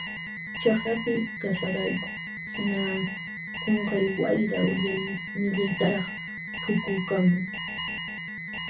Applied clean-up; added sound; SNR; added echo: none; Alarm; 6 dB; reverberation time 0.3 s.